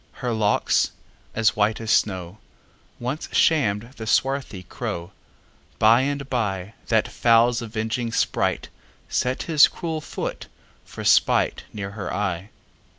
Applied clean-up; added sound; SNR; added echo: none; none; none; none.